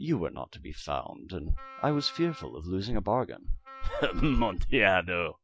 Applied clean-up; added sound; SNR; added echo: none; Wind instrument, woodwind instrument; 18 dB; none.